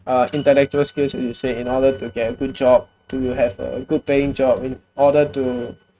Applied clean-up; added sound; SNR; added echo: neural mask model RNNoise.